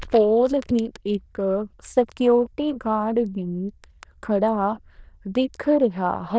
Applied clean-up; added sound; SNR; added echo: neural diffusion model UNIVERSE++.